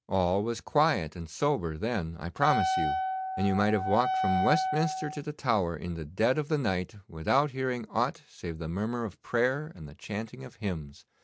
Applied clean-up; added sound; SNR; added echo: none; Wind instrument, woodwind instrument; 1 dB; none.